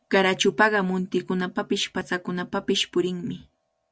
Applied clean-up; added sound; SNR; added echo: none; none; none; none.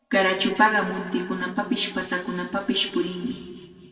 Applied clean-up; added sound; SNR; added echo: none; none; none; reverberation time 1.8 s.